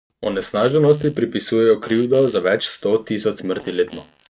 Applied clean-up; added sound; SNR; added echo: neural mask model RNNoise.